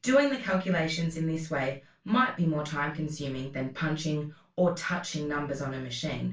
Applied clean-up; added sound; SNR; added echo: none; none; none; reverberation time 0.3 s.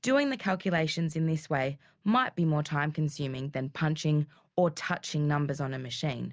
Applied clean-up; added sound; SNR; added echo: none; none; none; none.